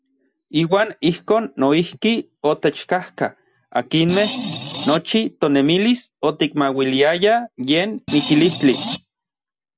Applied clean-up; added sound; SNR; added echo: none; Screech; 7 dB; none.